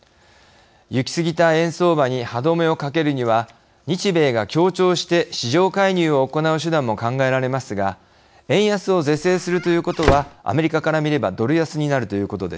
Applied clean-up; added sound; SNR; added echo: none; Squeak / Slam / Wood; 5 dB; none.